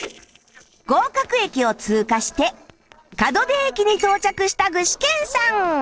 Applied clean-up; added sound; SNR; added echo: neural separator model SepFormer DNS4.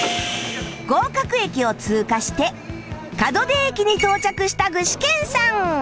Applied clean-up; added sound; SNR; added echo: none; Explosion; 18 dB; none.